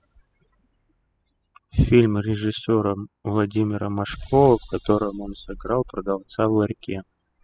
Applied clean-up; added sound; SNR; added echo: classical method spectral subtraction.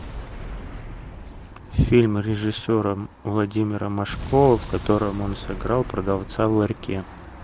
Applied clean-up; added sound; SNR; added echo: none; Explosion; 13 dB; none.